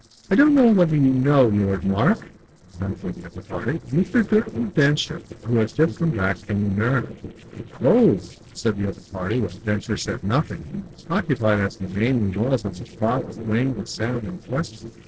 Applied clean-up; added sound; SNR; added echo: neural separator model SepFormer DNS4.